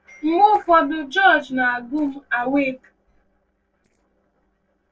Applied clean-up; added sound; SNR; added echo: neural separator model SepFormer DNS4.